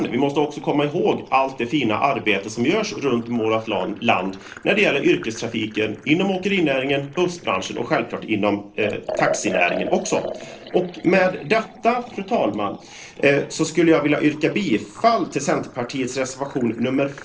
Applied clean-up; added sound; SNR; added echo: neural separator model SepFormer DNS4.